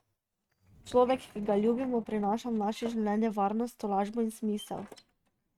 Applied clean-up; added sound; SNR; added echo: neural mask model RNNoise.